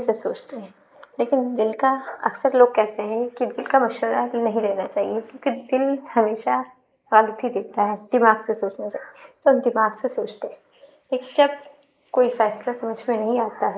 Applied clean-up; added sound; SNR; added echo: neural mask model Resemble Enhance denoiser.